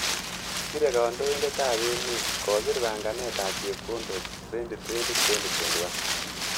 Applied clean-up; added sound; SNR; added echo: none; Wind; 0 dB; none.